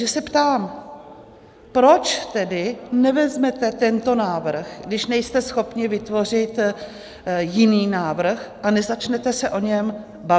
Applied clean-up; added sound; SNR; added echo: none; none; none; none.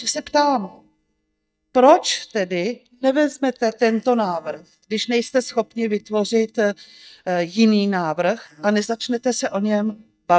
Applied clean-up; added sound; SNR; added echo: neural mask model DeepFilterNet 3.